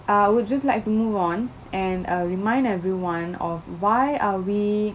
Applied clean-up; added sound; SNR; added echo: none; none; none; none.